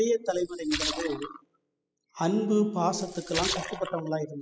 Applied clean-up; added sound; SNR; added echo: classical method spectral subtraction.